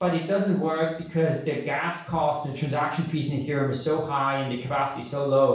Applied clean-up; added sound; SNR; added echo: none; none; none; reverberation time 0.7 s.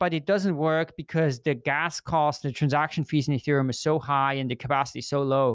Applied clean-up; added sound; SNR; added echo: none; none; none; none.